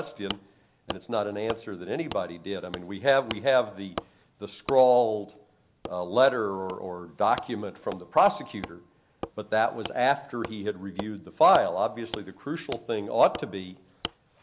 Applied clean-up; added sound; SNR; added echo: none; Wood; 16 dB; none.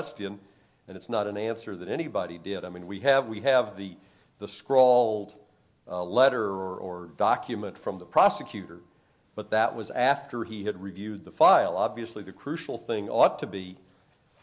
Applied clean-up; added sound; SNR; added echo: none; none; none; none.